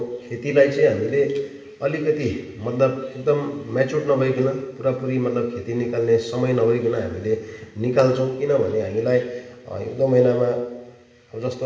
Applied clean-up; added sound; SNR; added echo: none; none; none; reverberation time 1.2 s.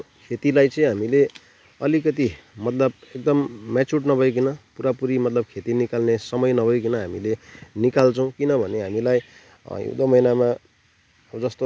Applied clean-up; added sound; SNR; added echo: none; none; none; none.